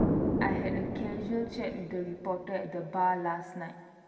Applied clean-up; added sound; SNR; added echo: none; Explosion; 0 dB; reverberation time 2.2 s.